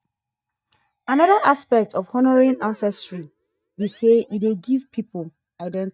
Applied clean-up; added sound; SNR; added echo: neural mask model DeepFilterNet 3.